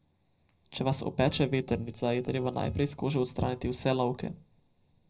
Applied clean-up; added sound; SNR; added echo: neural separator model SepFormer DNS4.